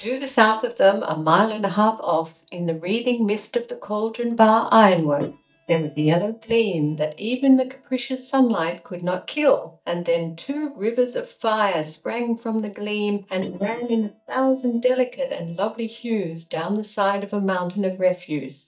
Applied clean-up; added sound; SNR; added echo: neural mask model DeepFilterNet 3.